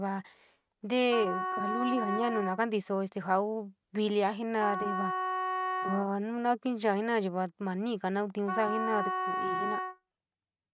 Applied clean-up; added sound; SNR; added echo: neural mask model RNNoise.